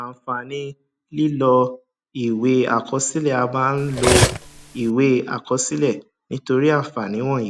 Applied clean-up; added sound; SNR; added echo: none; Cutlery, silverware; 0 dB; none.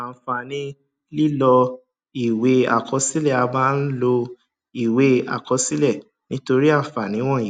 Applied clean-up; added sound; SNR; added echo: none; none; none; none.